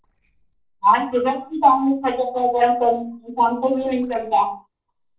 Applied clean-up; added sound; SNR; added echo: neural separator model SepFormer DNS4.